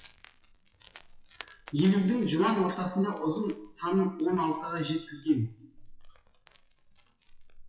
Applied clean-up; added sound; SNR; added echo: classical method WPE with log-MMSE.